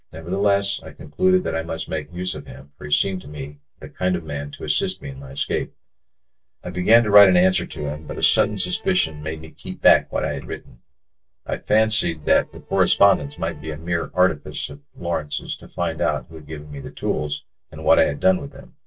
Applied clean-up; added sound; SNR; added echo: neural separator model SepFormer DNS4.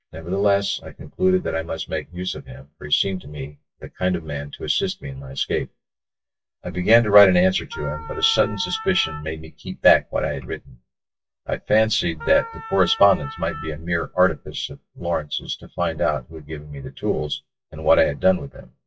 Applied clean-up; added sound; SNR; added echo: classical method WPE with log-MMSE.